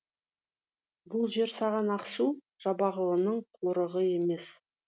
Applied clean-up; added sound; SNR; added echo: none; none; none; none.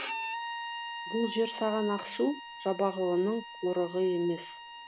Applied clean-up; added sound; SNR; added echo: none; Bowed string instrument; 9 dB; none.